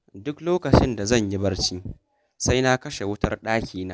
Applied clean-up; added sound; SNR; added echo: none; none; none; none.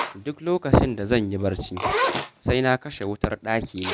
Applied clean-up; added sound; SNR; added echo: none; Zipper (clothing); 7 dB; none.